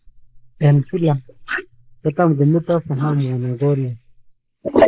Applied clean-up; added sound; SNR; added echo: neural mask model Resemble Enhance denoiser.